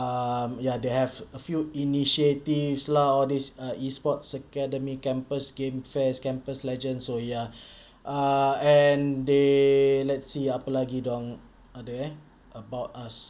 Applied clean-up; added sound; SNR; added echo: none; none; none; none.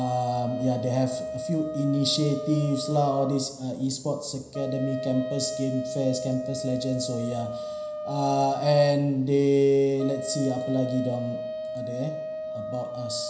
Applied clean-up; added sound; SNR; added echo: none; Wind instrument, woodwind instrument; 8 dB; reverberation time 0.9 s.